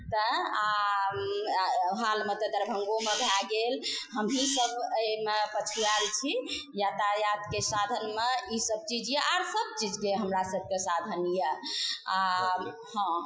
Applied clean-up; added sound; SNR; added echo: classical method Wiener filter.